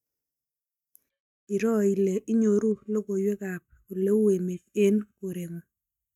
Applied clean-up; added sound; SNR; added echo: neural mask model DeepFilterNet 3.